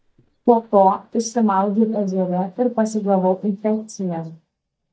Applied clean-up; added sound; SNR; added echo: neural mask model DeepFilterNet 3.